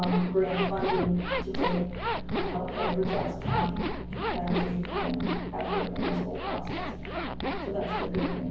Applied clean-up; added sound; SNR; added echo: none; Zipper (clothing); 2 dB; reverberation time 0.9 s.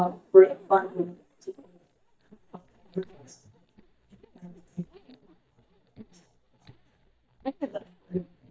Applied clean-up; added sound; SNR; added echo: neural mask model DeepFilterNet 3.